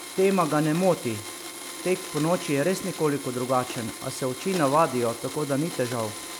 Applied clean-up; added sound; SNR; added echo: none; Domestic sounds, home sounds; 11 dB; none.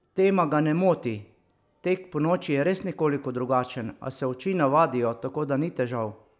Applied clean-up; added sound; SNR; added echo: none; none; none; none.